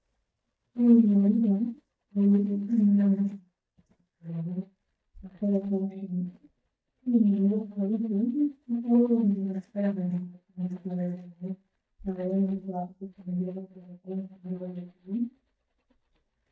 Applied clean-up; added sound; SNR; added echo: neural mask model DeepFilterNet 3.